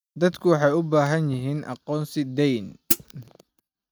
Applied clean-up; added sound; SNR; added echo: neural mask model RNNoise.